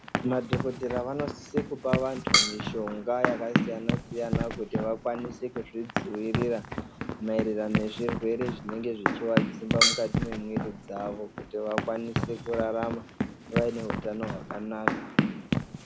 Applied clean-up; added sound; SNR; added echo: none; Run + Drum kit; -2 dB; none.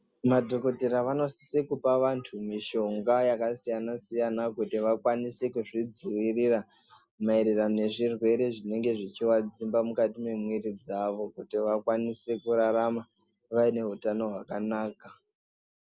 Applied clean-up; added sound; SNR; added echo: none; none; none; none.